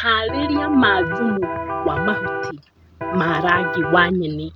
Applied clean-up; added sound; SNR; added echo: none; Electric guitar; 4 dB; none.